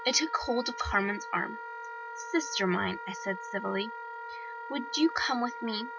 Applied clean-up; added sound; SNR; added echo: none; Wind instrument, woodwind instrument; 8 dB; none.